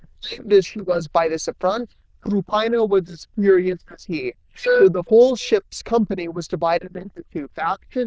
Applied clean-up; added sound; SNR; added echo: neural diffusion model UNIVERSE++.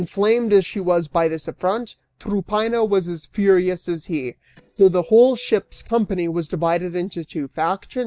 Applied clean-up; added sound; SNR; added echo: neural mask model DeepFilterNet 3.